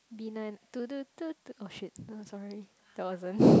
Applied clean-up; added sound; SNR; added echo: none; none; none; none.